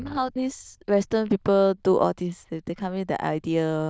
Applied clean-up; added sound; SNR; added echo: neural diffusion model UNIVERSE++.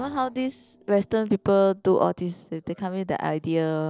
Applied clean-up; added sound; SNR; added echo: neural separator model SepFormer DNS4.